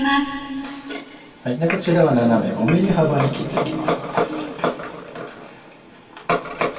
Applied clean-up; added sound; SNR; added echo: none; Bird; 16 dB; reverberation time 2.5 s.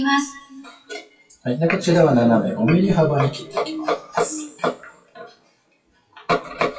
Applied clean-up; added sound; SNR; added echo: classical method WPE with log-MMSE.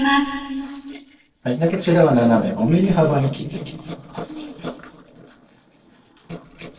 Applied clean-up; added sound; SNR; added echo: neural separator model SepFormer DNS4.